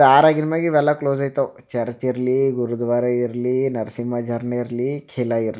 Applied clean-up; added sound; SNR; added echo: none; none; none; none.